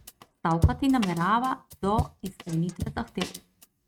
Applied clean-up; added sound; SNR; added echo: neural mask model RNNoise.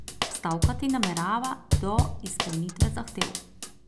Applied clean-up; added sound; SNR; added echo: none; Drum / Drum kit; -2 dB; none.